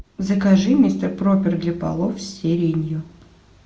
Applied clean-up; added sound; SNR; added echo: none; none; none; none.